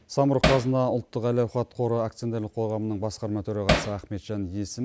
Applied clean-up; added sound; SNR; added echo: none; Hammer; -1 dB; none.